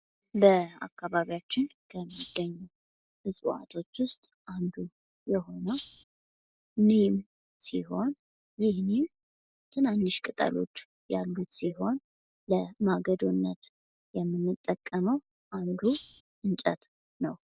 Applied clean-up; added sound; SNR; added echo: neural separator model SepFormer DNS4.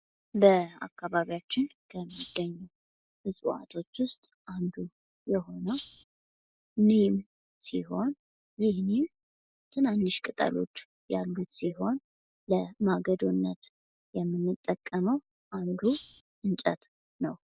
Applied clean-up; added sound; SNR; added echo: neural mask model Resemble Enhance denoiser.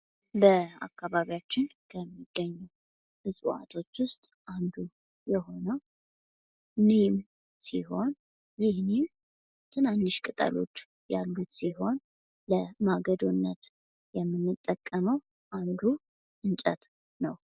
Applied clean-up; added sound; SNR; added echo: none; none; none; none.